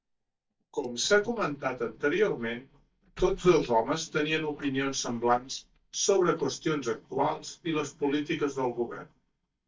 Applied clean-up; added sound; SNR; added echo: neural mask model DeepFilterNet 3.